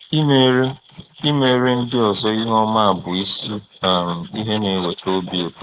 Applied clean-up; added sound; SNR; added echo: neural mask model Resemble Enhance denoiser.